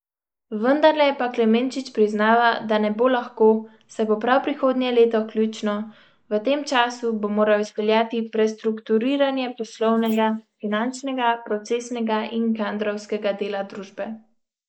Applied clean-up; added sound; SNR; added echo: neural mask model Resemble Enhance denoiser.